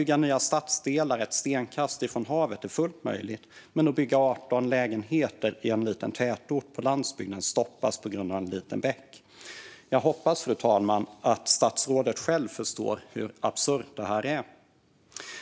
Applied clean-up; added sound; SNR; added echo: none; none; none; none.